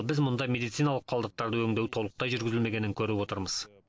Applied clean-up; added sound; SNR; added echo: none; none; none; none.